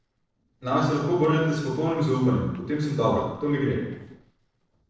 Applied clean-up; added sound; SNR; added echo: neural separator model SepFormer DNS4.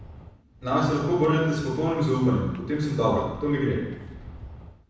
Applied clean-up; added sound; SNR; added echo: none; Walk, footsteps; 19 dB; reverberation time 1.1 s.